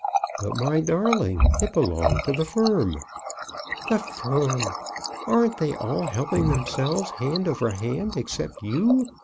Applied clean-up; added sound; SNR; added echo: none; Water tap, faucet; 4 dB; none.